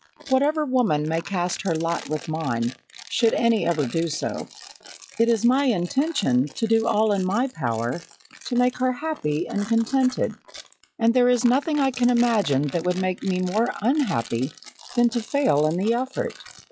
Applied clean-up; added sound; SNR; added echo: classical method log-MMSE.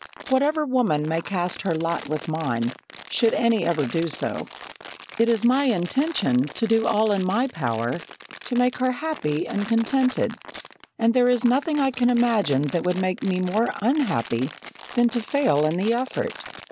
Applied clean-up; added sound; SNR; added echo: none; Crumpling, crinkling; 16 dB; none.